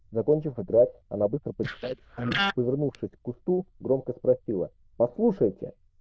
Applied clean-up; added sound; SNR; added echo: neural diffusion model UNIVERSE++.